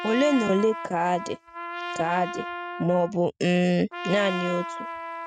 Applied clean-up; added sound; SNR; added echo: neural mask model RNNoise.